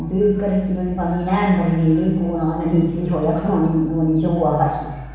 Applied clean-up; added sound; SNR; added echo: none; none; none; reverberation time 1.1 s.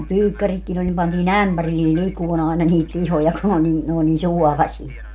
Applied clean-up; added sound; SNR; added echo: none; none; none; none.